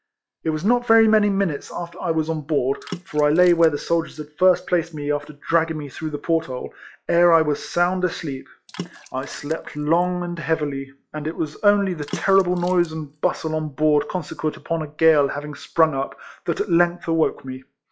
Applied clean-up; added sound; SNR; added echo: classical method log-MMSE.